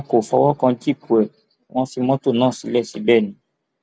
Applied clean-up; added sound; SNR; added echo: none; none; none; none.